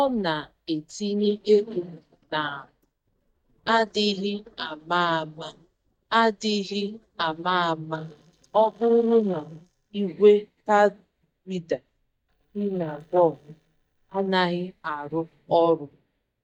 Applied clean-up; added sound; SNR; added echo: neural mask model DeepFilterNet 3.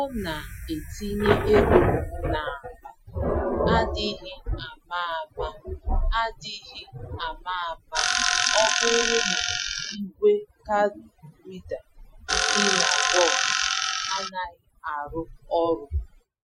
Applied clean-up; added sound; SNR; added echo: classical method Wiener filter.